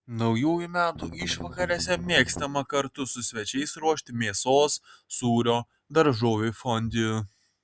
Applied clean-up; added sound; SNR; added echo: none; Strum; 10 dB; none.